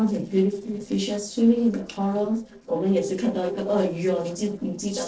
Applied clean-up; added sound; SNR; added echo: neural separator model SepFormer DNS4.